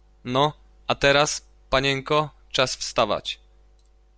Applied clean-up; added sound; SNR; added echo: none; none; none; none.